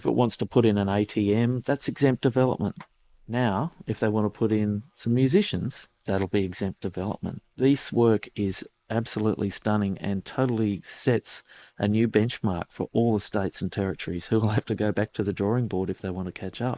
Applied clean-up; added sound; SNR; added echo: neural mask model Resemble Enhance denoiser.